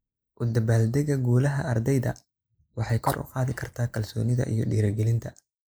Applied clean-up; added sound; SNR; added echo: neural mask model Resemble Enhance denoiser.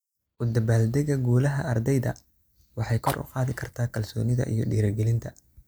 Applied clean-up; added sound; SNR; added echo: neural mask model DeepFilterNet 3.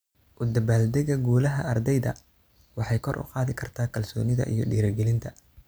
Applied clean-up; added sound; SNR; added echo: none; none; none; none.